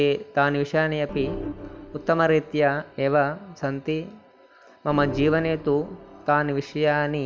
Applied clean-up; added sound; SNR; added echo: none; Organ; 13 dB; none.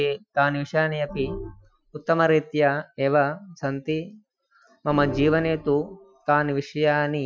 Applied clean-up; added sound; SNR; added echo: classical method Wiener filter.